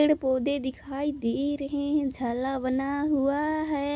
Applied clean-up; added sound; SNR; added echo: none; none; none; none.